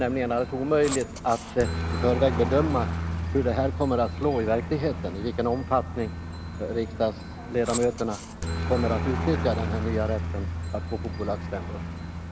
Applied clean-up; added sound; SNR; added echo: none; Aircraft; 4 dB; none.